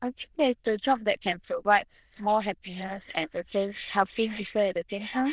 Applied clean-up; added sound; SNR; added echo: neural diffusion model UNIVERSE++.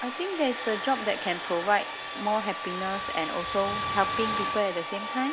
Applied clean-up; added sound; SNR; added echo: none; Domestic sounds, home sounds; 4 dB; none.